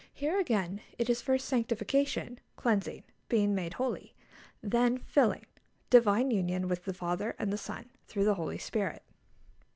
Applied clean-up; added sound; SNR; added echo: none; none; none; none.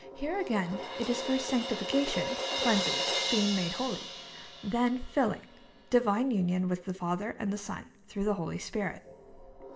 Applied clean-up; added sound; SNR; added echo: none; Crash cymbal; 6 dB; reverberation time 0.7 s.